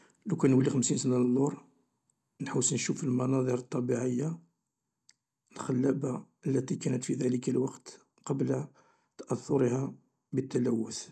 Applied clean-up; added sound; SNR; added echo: none; none; none; none.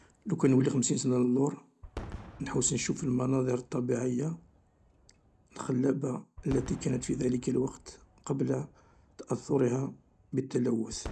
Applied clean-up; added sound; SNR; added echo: none; Fireworks; 19 dB; none.